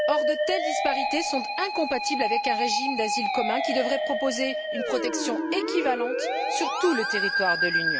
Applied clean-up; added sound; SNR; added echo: none; Musical instrument; -2 dB; none.